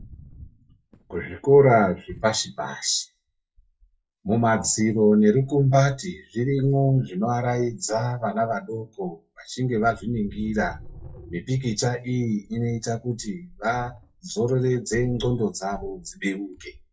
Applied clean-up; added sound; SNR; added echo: classical method WPE with log-MMSE.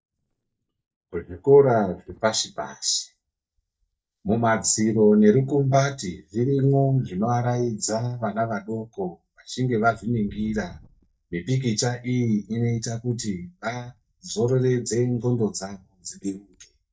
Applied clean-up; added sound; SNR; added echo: neural mask model DeepFilterNet 3.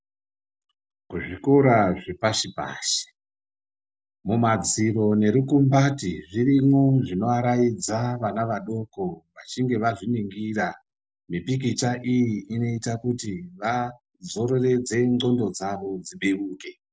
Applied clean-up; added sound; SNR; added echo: none; none; none; none.